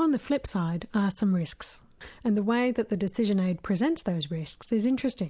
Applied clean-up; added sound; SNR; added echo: none; none; none; none.